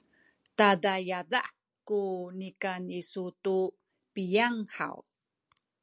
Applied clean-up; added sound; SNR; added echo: none; none; none; none.